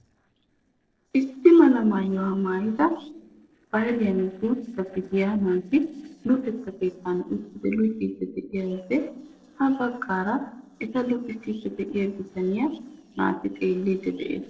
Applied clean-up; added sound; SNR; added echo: neural separator model SepFormer DNS4.